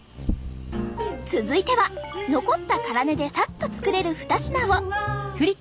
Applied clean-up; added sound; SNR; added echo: none; Bird vocalization, bird call, bird song; 12 dB; none.